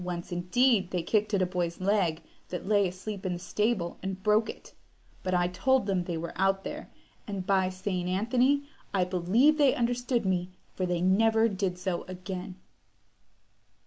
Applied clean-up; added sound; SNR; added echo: none; none; none; none.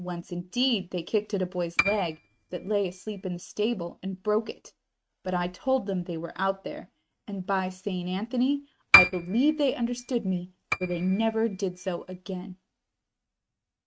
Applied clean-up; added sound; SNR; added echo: neural mask model RNNoise.